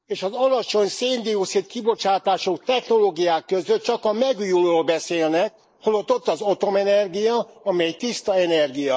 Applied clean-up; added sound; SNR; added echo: neural mask model Resemble Enhance denoiser.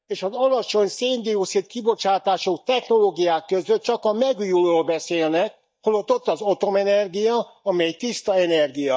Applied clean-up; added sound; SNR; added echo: neural mask model DeepFilterNet 3.